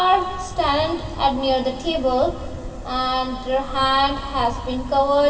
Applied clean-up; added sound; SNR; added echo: none; Bird; 20 dB; reverberation time 2.4 s.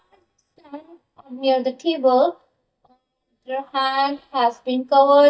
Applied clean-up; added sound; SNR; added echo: neural mask model DeepFilterNet 3.